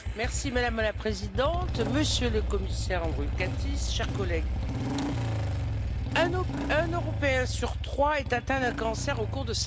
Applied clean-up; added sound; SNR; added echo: none; Engine starting / Motorcycle; -1 dB; none.